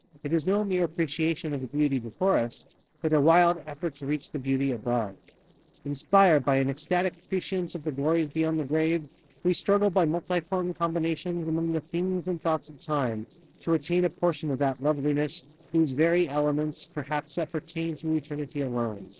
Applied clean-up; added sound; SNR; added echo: neural separator model SepFormer DNS4.